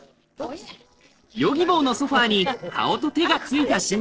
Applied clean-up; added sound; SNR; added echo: neural separator model SepFormer DNS4.